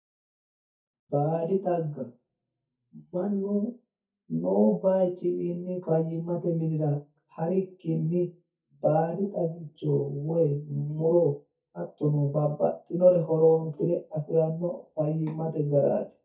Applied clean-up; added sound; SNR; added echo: neural mask model DeepFilterNet 3.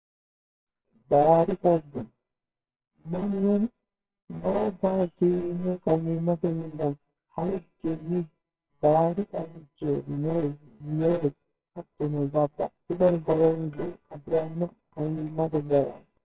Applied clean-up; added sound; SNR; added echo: neural separator model SepFormer WHAMR!.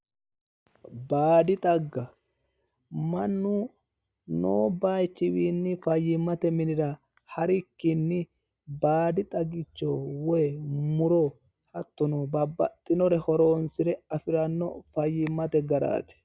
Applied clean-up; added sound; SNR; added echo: none; none; none; none.